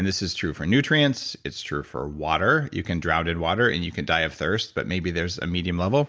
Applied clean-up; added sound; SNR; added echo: none; none; none; none.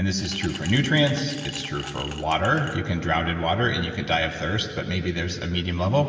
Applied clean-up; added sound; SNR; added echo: none; Glass; 14 dB; reverberation time 2.9 s.